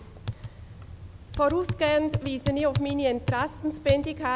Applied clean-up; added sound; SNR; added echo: none; Typing; 5 dB; none.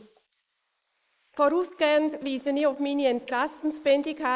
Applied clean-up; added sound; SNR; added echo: neural mask model Resemble Enhance denoiser.